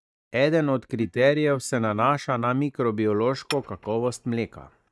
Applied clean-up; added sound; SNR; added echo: neural mask model DeepFilterNet 3.